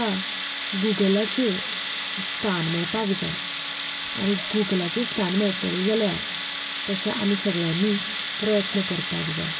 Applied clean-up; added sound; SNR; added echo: none; Tools; 1 dB; reverberation time 2.5 s.